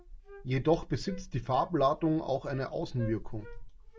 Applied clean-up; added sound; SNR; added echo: none; Wind instrument, woodwind instrument; 20 dB; none.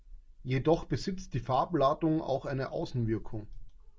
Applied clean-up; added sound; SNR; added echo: none; none; none; none.